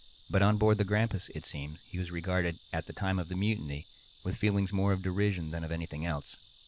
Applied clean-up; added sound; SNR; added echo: none; Insect; 19 dB; none.